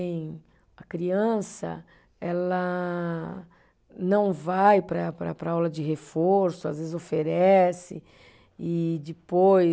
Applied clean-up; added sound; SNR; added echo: none; none; none; none.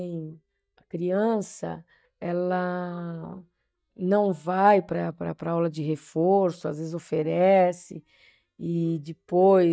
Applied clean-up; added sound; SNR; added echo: neural mask model DeepFilterNet 3.